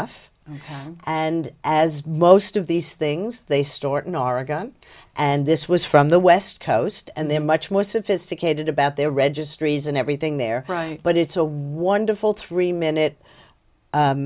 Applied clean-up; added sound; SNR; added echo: none; none; none; none.